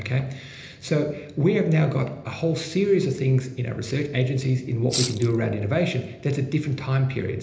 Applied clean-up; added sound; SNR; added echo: none; Rattle (instrument); 6 dB; reverberation time 1.0 s.